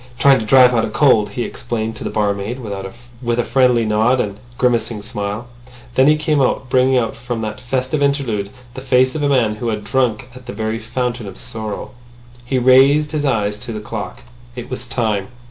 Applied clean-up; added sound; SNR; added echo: none; none; none; none.